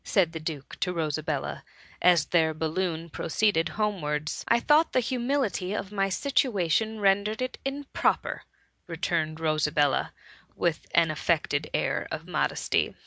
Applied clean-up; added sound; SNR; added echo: none; none; none; none.